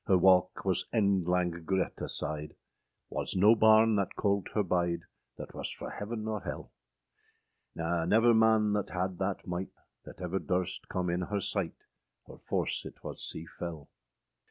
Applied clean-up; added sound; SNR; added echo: none; none; none; none.